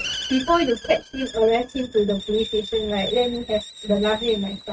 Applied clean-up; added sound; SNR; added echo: neural mask model RNNoise.